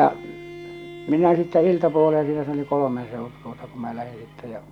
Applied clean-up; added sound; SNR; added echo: none; Bowed string instrument; 20 dB; none.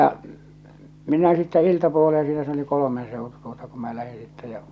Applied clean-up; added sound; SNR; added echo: none; none; none; none.